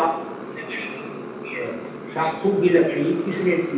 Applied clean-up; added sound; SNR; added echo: none; Motorcycle; 10 dB; reverberation time 0.9 s.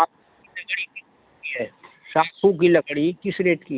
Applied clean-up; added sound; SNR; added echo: none; none; none; none.